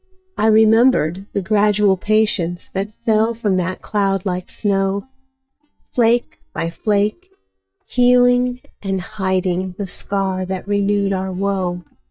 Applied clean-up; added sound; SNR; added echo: neural mask model DeepFilterNet 3.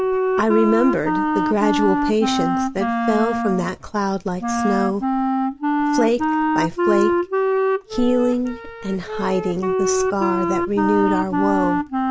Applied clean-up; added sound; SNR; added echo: none; Wind instrument, woodwind instrument; -1 dB; none.